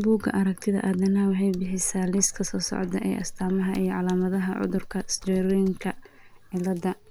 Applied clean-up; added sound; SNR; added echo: none; Computer keyboard; 16 dB; none.